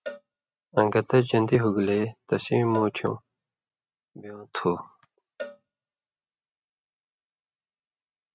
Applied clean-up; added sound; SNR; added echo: neural mask model RNNoise.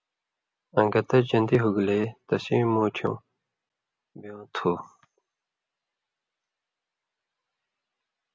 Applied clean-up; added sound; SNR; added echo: none; none; none; none.